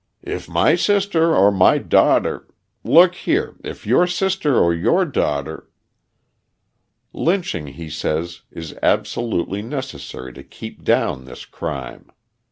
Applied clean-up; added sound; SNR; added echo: none; none; none; none.